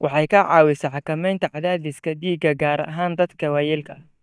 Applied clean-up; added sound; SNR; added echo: neural mask model DeepFilterNet 3.